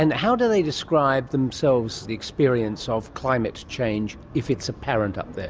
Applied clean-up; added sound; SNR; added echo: none; none; none; none.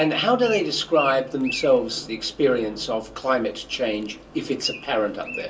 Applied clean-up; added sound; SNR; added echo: none; Bird; 15 dB; reverberation time 0.2 s.